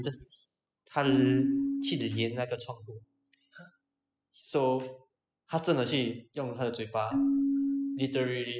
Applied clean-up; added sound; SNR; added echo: classical method spectral subtraction.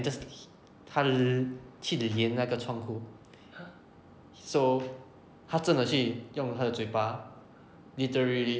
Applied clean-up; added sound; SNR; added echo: none; none; none; none.